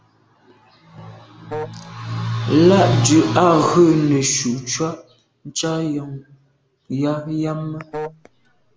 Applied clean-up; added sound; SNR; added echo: none; Wind instrument, woodwind instrument; 13 dB; none.